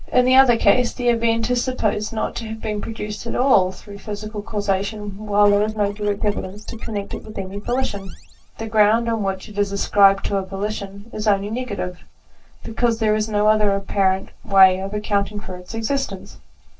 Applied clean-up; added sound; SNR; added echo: neural separator model SepFormer DNS4.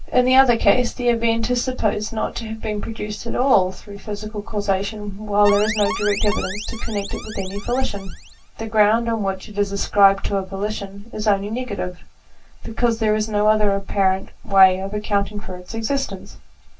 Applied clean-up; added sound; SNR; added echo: none; Alarm; 11 dB; reverberation time 0.1 s.